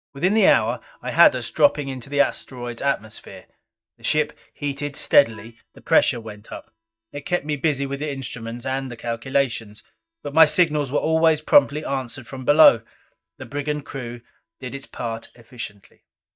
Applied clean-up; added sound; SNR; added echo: neural mask model DeepFilterNet 3.